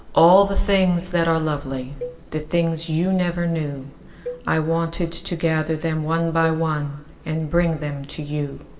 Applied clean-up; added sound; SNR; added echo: none; Cowbell; 18 dB; reverberation time 2.4 s.